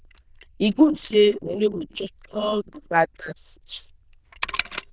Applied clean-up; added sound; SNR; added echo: neural diffusion model UNIVERSE++.